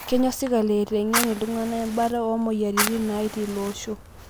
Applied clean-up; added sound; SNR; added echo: none; Fire; 7 dB; none.